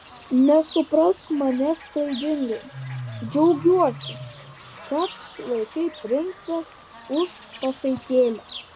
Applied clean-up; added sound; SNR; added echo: none; Bird / Fowl; 15 dB; none.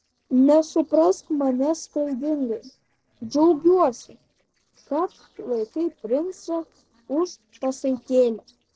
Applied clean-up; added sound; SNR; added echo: neural separator model SepFormer DNS4.